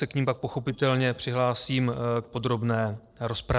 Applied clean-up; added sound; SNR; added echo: neural separator model SepFormer DNS4.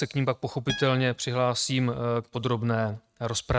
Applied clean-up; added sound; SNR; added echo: neural mask model RNNoise.